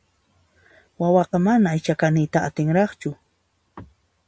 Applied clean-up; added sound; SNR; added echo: none; none; none; none.